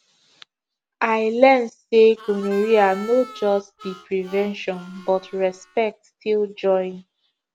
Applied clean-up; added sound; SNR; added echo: none; Harmonica; 20 dB; none.